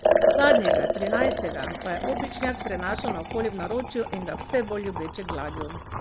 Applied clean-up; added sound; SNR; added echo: none; Liquid; -3 dB; none.